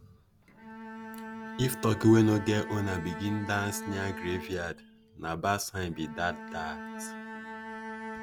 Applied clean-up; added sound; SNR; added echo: none; Bowed string instrument; 11 dB; none.